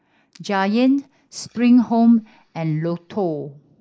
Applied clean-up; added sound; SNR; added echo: neural mask model Resemble Enhance denoiser.